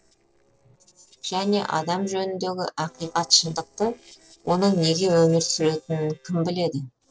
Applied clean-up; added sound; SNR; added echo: neural separator model SepFormer DNS4.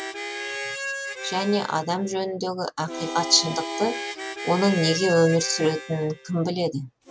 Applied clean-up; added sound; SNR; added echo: none; Harmonica; 9 dB; none.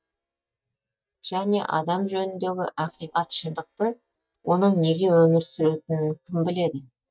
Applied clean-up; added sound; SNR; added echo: neural mask model DeepFilterNet 3.